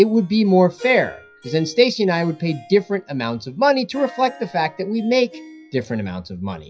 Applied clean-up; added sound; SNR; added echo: classical method WPE with log-MMSE.